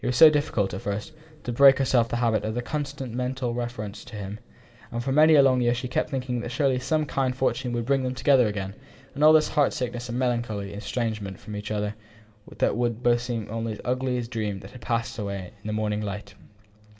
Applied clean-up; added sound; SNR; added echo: none; none; none; reverberation time 1.6 s.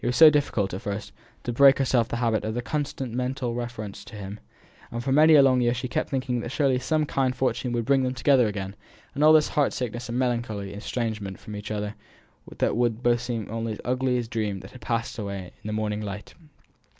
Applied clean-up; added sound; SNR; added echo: none; none; none; none.